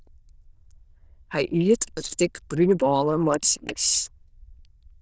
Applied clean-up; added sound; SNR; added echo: neural diffusion model UNIVERSE++.